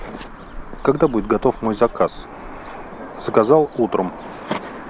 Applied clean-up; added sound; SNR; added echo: none; Cricket / Bird; 17 dB; none.